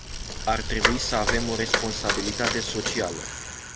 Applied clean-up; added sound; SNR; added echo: none; Bicycle; -1 dB; none.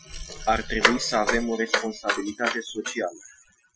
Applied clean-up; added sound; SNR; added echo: classical method Wiener filter.